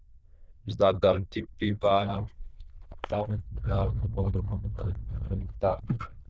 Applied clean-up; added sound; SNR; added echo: neural diffusion model UNIVERSE++.